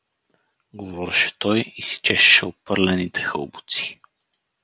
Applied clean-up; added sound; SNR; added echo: none; none; none; none.